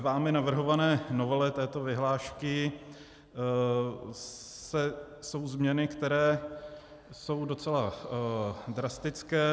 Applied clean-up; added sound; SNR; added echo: none; none; none; none.